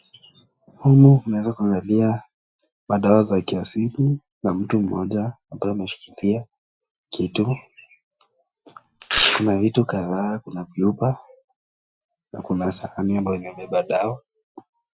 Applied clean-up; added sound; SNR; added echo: classical method Wiener filter.